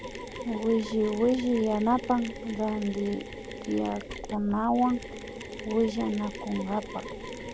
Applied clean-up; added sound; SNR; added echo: none; Mechanisms; 10 dB; none.